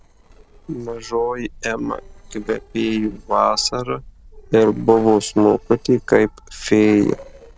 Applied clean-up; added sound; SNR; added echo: neural separator model SepFormer DNS4.